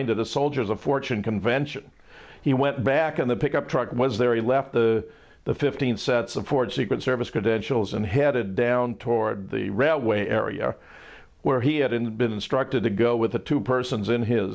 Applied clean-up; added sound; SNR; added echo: none; none; none; none.